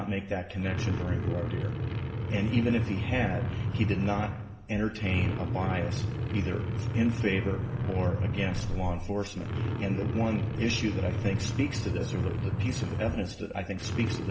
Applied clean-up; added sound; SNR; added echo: none; Truck; 0 dB; reverberation time 1.9 s.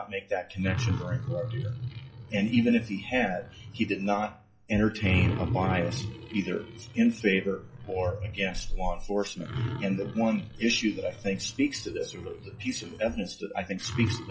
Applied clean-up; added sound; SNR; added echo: classical method WPE with log-MMSE.